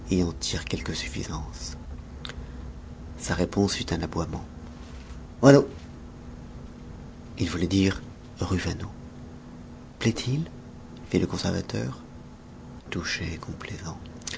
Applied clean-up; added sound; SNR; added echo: none; Boat, Water vehicle; 15 dB; none.